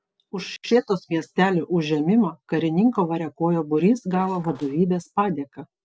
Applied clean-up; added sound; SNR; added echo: neural separator model SepFormer DNS4.